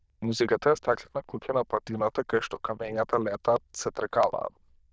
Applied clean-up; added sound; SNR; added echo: neural diffusion model UNIVERSE++.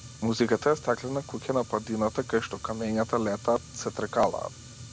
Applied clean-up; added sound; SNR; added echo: none; Fire; 16 dB; none.